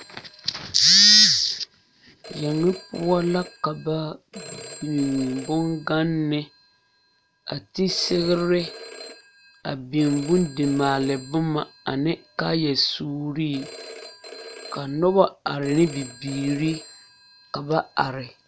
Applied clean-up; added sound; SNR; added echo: none; Telephone; 19 dB; none.